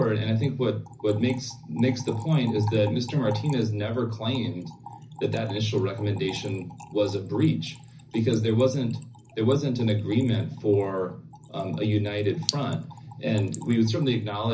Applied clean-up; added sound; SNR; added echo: none; Trickle, dribble / Splash, splatter; 19 dB; reverberation time 0.4 s.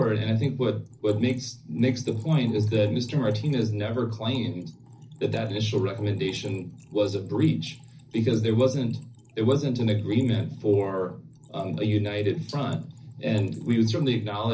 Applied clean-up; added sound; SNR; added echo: neural separator model SepFormer DNS4.